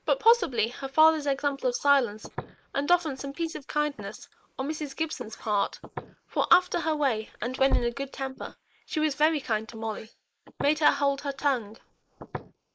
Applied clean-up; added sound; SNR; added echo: neural mask model Resemble Enhance denoiser.